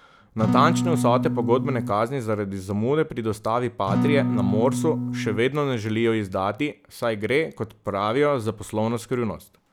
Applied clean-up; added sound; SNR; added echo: none; Acoustic guitar / Strum; 0 dB; none.